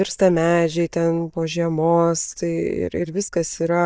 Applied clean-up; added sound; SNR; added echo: neural mask model DeepFilterNet 3.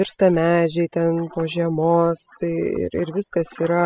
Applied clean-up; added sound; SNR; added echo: classical method spectral subtraction.